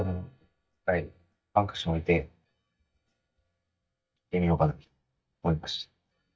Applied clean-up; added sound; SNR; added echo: neural mask model DeepFilterNet 3.